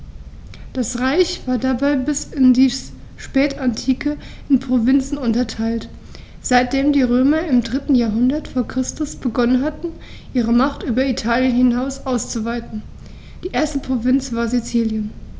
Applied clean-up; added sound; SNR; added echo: none; none; none; none.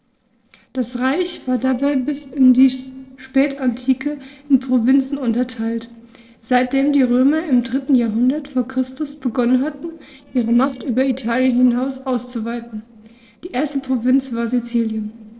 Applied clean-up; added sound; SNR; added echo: neural separator model SepFormer DNS4.